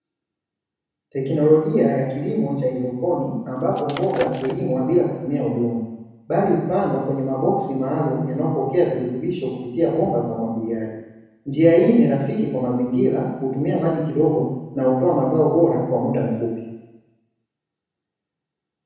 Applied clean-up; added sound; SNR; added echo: none; Shatter; 12 dB; reverberation time 1.1 s.